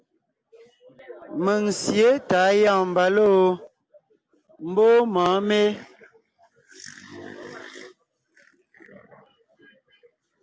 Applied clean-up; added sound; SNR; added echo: none; none; none; none.